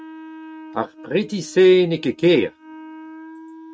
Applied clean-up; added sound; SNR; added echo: neural mask model RNNoise.